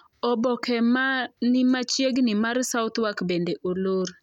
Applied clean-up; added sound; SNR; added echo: none; none; none; none.